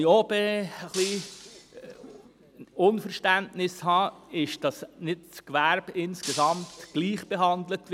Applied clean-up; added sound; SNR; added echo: none; Shatter; 13 dB; none.